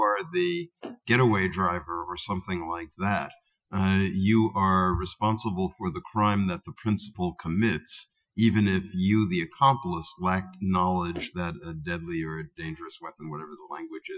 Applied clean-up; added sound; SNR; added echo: classical method Wiener filter.